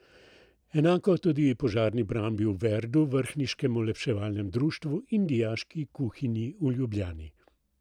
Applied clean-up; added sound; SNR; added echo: none; none; none; none.